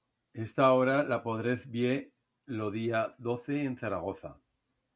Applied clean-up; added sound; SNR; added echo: none; none; none; none.